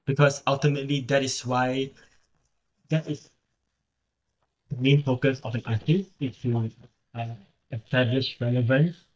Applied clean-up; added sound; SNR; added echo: neural mask model DeepFilterNet 3.